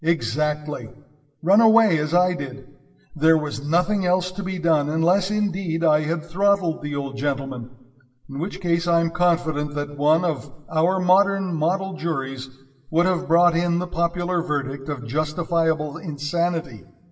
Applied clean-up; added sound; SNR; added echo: none; none; none; reverberation time 0.8 s.